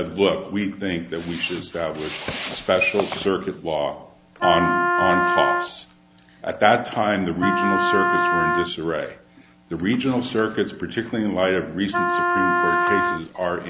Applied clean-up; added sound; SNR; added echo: none; Wind instrument, woodwind instrument; -2 dB; none.